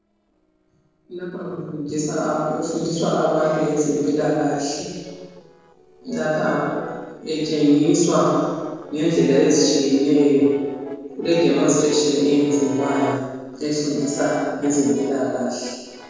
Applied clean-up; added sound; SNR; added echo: neural separator model SepFormer DNS4.